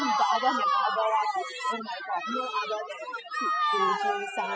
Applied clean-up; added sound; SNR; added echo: classical method spectral subtraction.